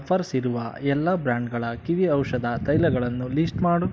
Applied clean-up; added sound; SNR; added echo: none; none; none; none.